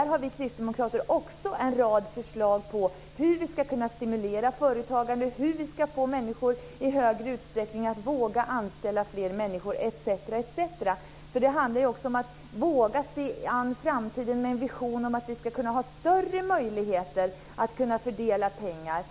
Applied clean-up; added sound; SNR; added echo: none; none; none; none.